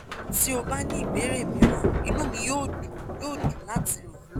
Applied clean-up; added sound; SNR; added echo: none; Sliding door; -5 dB; none.